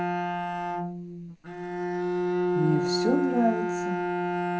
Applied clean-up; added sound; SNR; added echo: none; Bowed string instrument; -3 dB; reverberation time 0.3 s.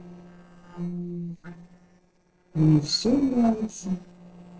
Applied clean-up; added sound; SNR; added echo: neural separator model SepFormer DNS4.